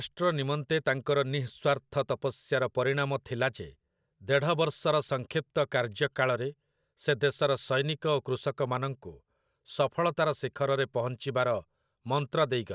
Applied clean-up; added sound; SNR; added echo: none; none; none; none.